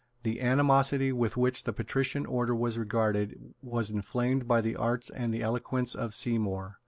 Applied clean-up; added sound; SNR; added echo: none; none; none; none.